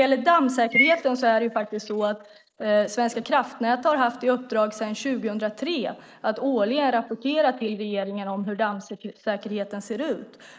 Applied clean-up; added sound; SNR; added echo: neural mask model Resemble Enhance denoiser.